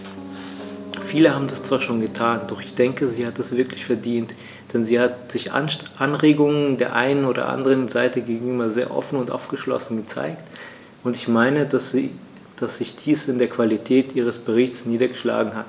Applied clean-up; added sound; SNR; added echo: none; Piano; 20 dB; none.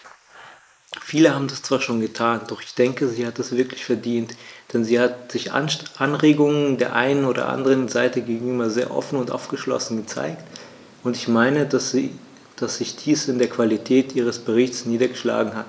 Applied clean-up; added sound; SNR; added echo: neural mask model Resemble Enhance denoiser.